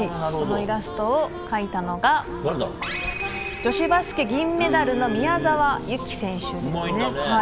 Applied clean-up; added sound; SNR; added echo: none; Car; 15 dB; none.